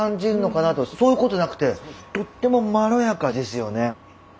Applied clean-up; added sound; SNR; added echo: none; none; none; none.